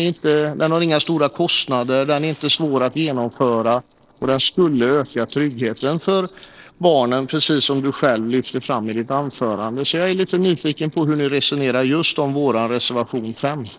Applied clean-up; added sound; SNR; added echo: neural separator model SepFormer DNS4.